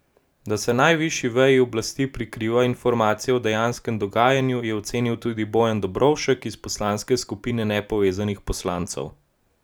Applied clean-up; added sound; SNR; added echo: none; none; none; none.